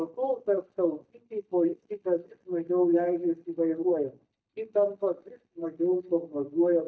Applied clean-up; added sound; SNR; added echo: neural mask model DeepFilterNet 3.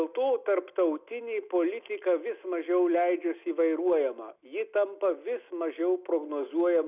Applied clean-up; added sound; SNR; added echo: none; none; none; none.